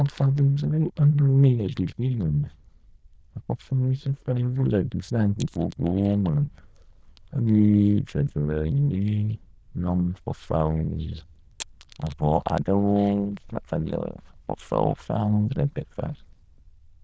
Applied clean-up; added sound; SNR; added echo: neural diffusion model UNIVERSE++.